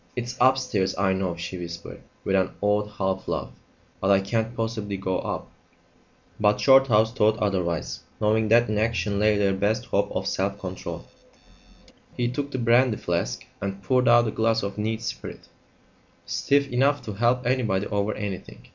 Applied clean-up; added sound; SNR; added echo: none; none; none; none.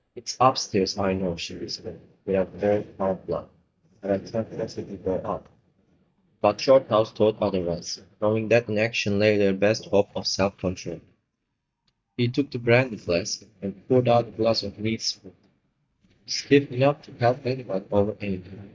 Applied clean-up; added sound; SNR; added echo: neural mask model DeepFilterNet 3.